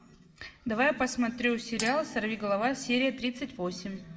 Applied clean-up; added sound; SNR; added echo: none; Chink, clink; 16 dB; reverberation time 0.9 s.